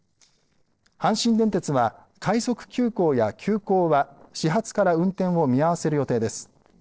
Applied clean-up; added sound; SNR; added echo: neural separator model SepFormer DNS4.